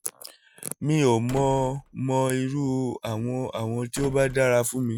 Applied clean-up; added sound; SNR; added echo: none; Slam; 18 dB; none.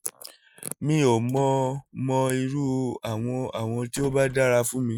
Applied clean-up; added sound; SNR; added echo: neural mask model Resemble Enhance denoiser.